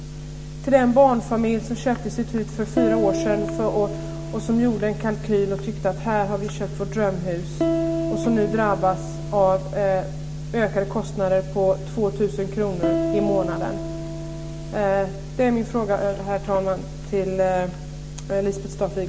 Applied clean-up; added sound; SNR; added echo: none; Piano; 4 dB; reverberation time 1.4 s.